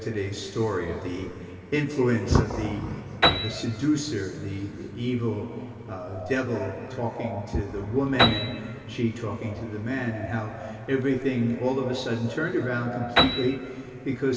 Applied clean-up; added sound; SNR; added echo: none; Piano; 6 dB; reverberation time 2.7 s.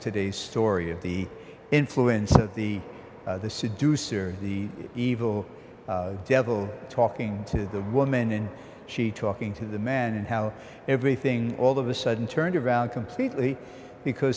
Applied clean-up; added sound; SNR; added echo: none; none; none; none.